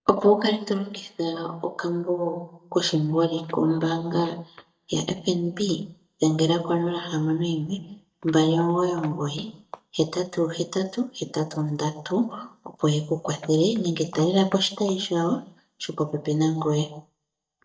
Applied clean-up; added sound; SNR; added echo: neural mask model DeepFilterNet 3.